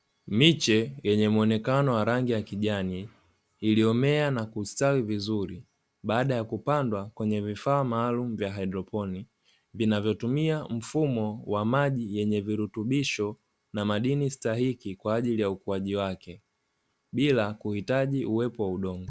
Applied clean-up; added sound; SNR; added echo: none; none; none; none.